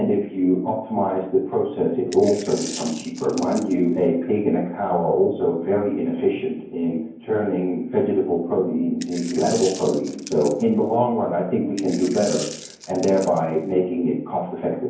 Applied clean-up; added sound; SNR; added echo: none; Coin (dropping); 17 dB; reverberation time 0.9 s.